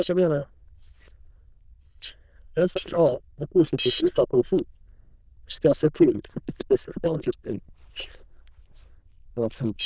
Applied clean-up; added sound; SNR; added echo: neural diffusion model UNIVERSE++.